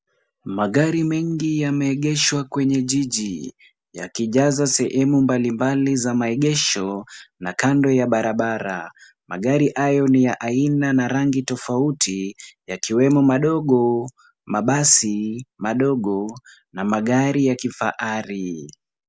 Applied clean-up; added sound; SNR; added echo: none; none; none; none.